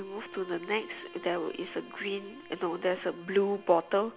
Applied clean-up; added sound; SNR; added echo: none; Bowed string instrument; 18 dB; none.